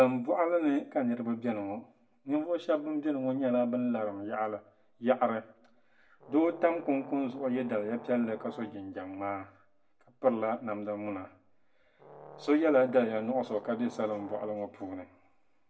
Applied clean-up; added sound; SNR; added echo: none; Brass instrument; 19 dB; reverberation time 0.5 s.